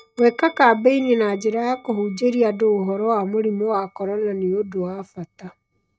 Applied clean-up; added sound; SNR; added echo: neural mask model RNNoise.